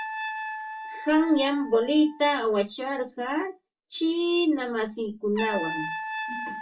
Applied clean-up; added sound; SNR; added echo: none; Trumpet; 10 dB; reverberation time 0.2 s.